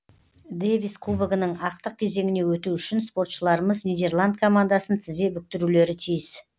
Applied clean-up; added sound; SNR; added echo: none; none; none; none.